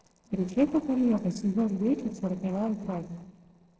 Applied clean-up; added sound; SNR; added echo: neural separator model SepFormer DNS4.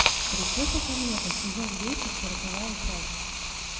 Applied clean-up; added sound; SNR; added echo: none; Hiss; -4 dB; reverberation time 1.6 s.